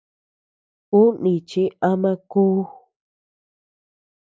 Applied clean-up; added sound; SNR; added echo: none; none; none; none.